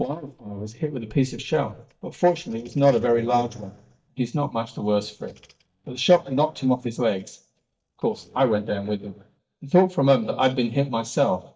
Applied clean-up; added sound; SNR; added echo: neural mask model DeepFilterNet 3.